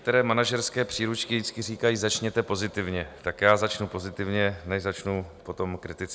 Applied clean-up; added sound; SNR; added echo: none; none; none; none.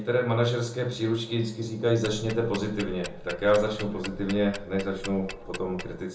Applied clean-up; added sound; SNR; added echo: none; Tick-tock; 12 dB; reverberation time 0.9 s.